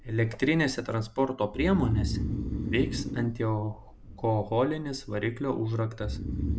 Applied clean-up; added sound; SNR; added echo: none; Breathing; 6 dB; none.